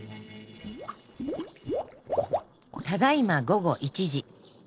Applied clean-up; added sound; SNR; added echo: neural separator model SepFormer DNS4.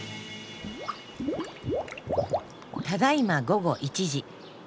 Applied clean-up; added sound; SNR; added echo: none; Liquid; 5 dB; none.